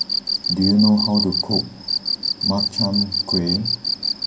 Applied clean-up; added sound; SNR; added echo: none; Cricket; 1 dB; reverberation time 0.3 s.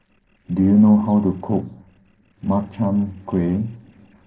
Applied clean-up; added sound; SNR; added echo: neural separator model SepFormer DNS4.